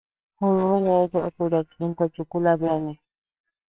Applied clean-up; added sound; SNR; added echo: neural separator model SepFormer WHAMR!.